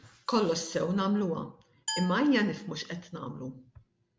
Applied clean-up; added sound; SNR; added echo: none; Glass; 12 dB; none.